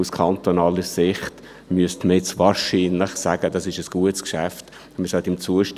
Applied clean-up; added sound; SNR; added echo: none; none; none; none.